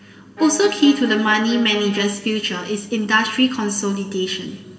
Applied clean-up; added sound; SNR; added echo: none; Bowed string instrument; 11 dB; reverberation time 1.4 s.